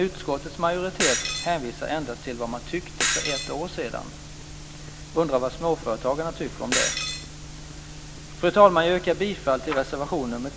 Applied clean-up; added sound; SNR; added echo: none; Shatter; 5 dB; none.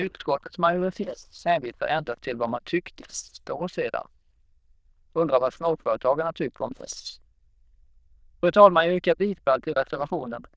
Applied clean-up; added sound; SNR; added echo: neural diffusion model UNIVERSE++.